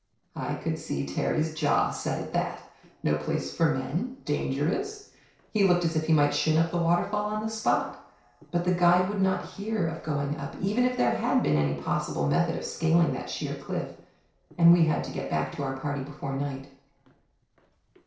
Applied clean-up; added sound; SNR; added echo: neural separator model SepFormer DNS4.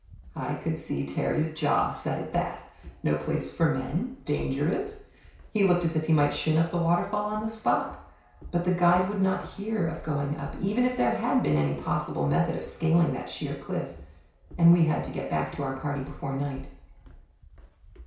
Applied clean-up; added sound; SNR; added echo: none; Walk, footsteps; 20 dB; reverberation time 0.6 s.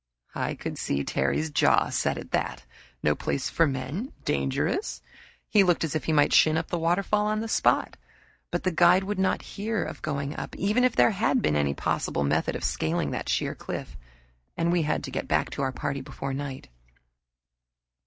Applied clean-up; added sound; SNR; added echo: none; none; none; none.